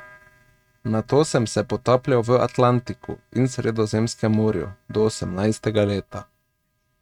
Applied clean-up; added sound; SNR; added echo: neural mask model RNNoise.